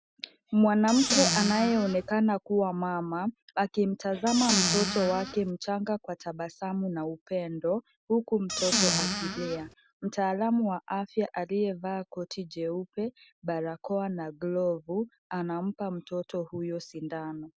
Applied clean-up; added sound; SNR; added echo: none; Squeak / Cupboard open or close; 0 dB; none.